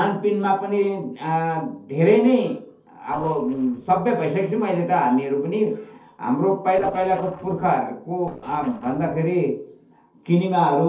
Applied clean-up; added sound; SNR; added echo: neural separator model SepFormer DNS4.